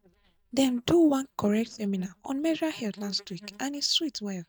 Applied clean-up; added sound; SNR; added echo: neural mask model DeepFilterNet 3.